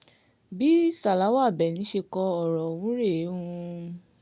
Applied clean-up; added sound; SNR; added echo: none; none; none; none.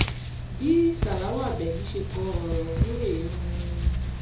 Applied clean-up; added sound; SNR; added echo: none; Tearing; 0 dB; reverberation time 0.4 s.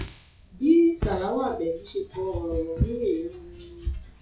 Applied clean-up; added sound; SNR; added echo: classical method WPE with log-MMSE.